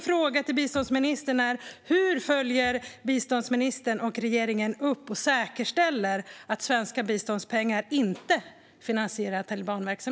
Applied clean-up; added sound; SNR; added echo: none; none; none; none.